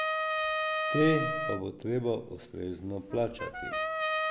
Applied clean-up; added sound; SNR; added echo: none; Trumpet; 0 dB; none.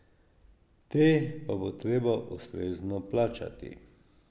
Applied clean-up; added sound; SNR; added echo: none; none; none; none.